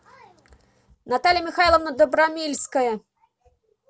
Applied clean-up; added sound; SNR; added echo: none; none; none; none.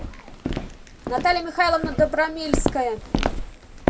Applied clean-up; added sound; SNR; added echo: none; Walk, footsteps; 2 dB; reverberation time 1.2 s.